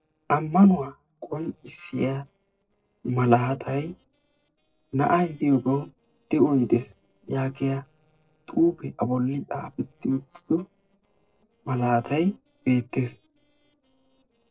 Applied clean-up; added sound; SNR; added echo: neural separator model SepFormer DNS4.